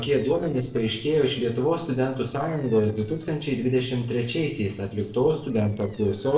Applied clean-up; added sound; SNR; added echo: neural separator model SepFormer DNS4.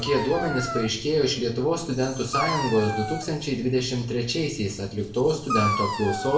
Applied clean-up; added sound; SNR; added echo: none; Dog; 7 dB; reverberation time 0.6 s.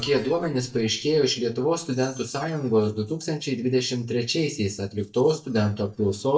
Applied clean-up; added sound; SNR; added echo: neural mask model DeepFilterNet 3.